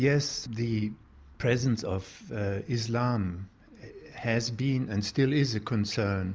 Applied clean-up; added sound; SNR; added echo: none; none; none; none.